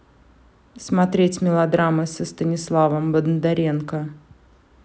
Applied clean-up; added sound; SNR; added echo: none; none; none; none.